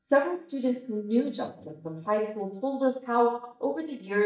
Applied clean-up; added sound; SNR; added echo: neural mask model DeepFilterNet 3.